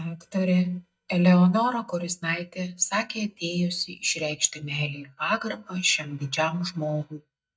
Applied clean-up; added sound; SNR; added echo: neural mask model DeepFilterNet 3.